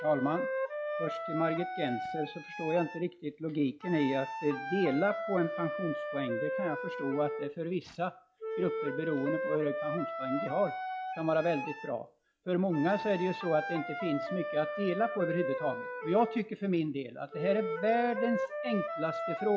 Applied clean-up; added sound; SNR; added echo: classical method log-MMSE.